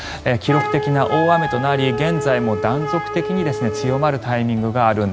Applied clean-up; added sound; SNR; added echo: none; Wind instrument, woodwind instrument; 6 dB; none.